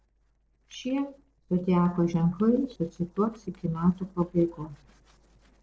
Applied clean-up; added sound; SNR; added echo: neural separator model SepFormer DNS4.